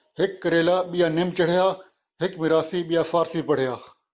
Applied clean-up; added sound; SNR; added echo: none; none; none; none.